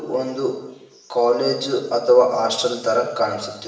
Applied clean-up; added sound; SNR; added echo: none; none; none; reverberation time 0.9 s.